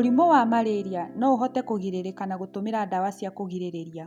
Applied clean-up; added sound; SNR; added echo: none; Guitar; 20 dB; none.